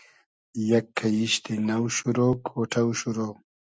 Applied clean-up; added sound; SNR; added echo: none; none; none; none.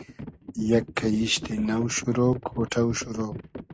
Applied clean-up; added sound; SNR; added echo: neural mask model RNNoise.